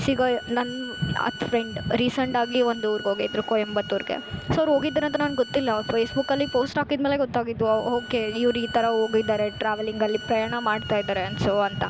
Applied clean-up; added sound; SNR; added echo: none; Bowed string instrument; 15 dB; none.